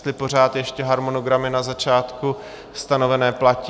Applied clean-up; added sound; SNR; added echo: none; none; none; none.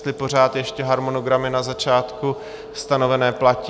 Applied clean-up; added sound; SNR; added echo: none; Telephone; 18 dB; none.